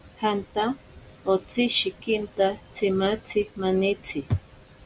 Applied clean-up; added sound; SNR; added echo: none; none; none; none.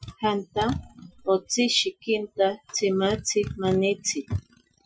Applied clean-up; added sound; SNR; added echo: classical method Wiener filter.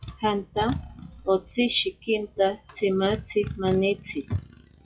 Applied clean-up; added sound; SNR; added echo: classical method log-MMSE.